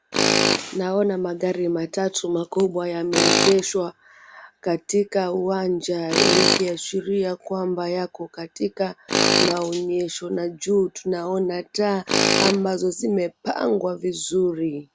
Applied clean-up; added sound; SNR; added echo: none; Tools; 2 dB; none.